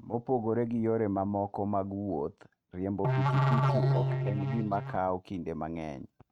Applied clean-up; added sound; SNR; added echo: neural mask model RNNoise.